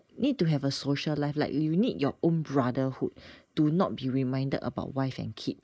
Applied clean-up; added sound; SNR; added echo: neural mask model Resemble Enhance denoiser.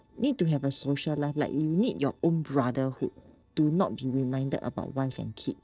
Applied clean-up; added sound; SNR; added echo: neural separator model SepFormer DNS4.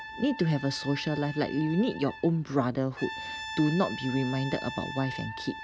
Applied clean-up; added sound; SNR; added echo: none; Brass instrument; 11 dB; none.